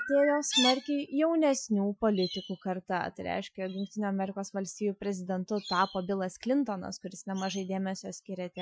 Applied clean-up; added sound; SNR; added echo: classical method Wiener filter.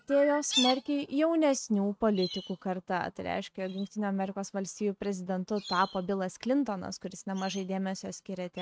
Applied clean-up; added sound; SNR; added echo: neural mask model RNNoise.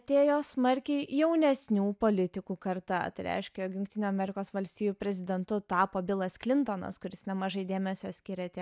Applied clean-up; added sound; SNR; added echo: none; none; none; none.